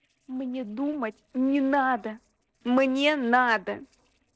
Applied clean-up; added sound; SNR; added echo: neural separator model SepFormer DNS4.